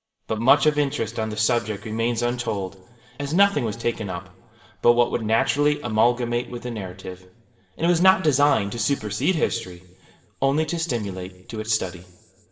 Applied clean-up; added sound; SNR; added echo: none; none; none; reverberation time 1.6 s.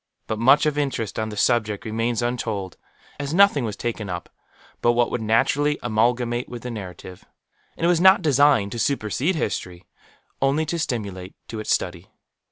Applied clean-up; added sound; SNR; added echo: none; none; none; none.